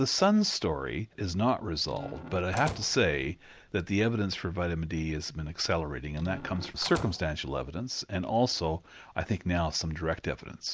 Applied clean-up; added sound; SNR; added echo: none; Squeak / Slam / Wood; 12 dB; none.